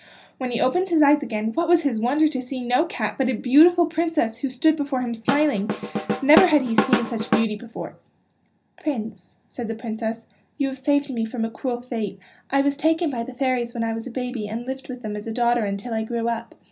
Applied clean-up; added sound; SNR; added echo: none; Drum / Drum kit; 1 dB; reverberation time 0.5 s.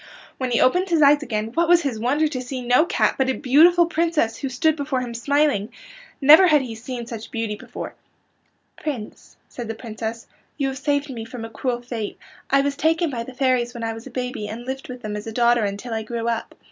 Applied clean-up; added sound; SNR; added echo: none; none; none; none.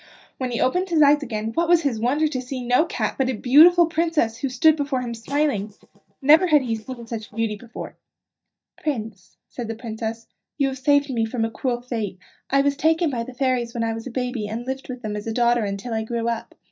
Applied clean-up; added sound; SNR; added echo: neural mask model DeepFilterNet 3.